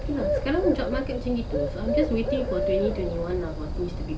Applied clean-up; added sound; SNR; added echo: none; Bird; 0 dB; none.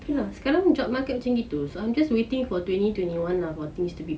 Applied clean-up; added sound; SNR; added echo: none; none; none; none.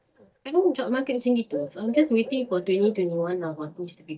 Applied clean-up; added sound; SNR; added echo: neural mask model DeepFilterNet 3.